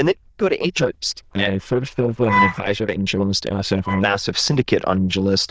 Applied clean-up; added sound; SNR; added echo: neural diffusion model UNIVERSE++.